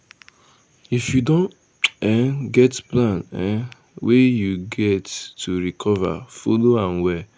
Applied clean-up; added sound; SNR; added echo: none; none; none; none.